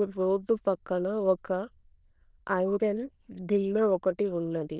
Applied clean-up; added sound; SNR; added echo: neural diffusion model UNIVERSE++.